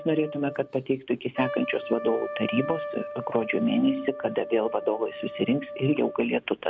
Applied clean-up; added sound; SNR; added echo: none; Trumpet; 10 dB; none.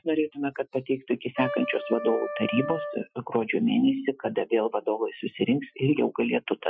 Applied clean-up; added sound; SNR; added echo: classical method Wiener filter.